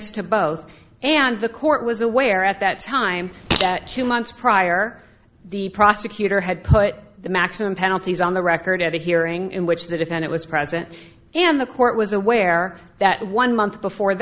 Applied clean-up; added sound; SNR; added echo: none; Fart; 7 dB; none.